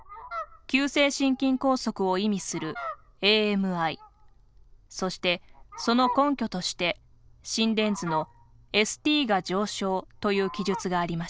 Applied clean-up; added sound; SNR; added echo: none; Fowl; 14 dB; none.